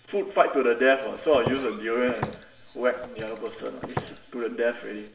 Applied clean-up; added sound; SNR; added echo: none; Walk, footsteps; 11 dB; reverberation time 0.8 s.